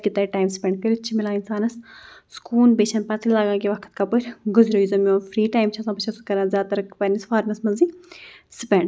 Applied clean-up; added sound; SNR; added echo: none; none; none; none.